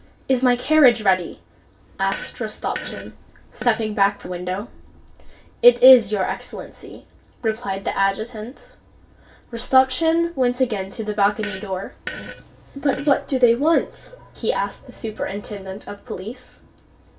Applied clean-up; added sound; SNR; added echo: none; Fart; 13 dB; reverberation time 0.2 s.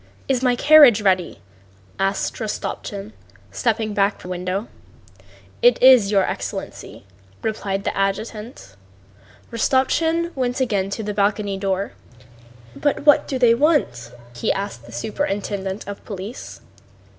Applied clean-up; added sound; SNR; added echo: none; none; none; none.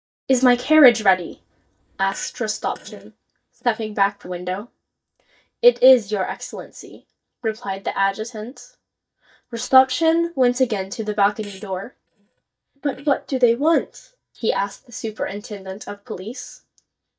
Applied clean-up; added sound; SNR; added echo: neural mask model DeepFilterNet 3.